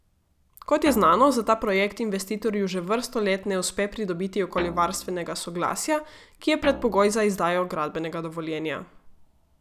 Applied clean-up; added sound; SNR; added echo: none; Guitar; 13 dB; none.